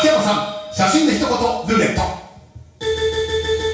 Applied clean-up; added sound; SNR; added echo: none; none; none; reverberation time 0.6 s.